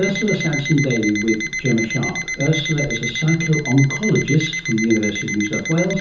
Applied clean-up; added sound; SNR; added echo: none; Alarm; 6 dB; reverberation time 0.6 s.